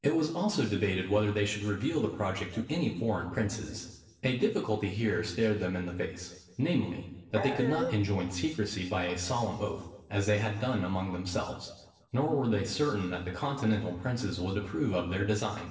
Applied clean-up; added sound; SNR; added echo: neural separator model SepFormer DNS4.